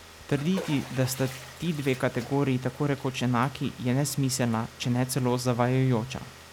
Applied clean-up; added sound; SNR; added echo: none; Bathtub (filling or washing) + Car; 17 dB; none.